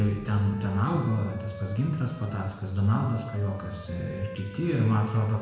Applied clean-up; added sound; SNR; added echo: none; Wind instrument, woodwind instrument; 17 dB; reverberation time 1.1 s.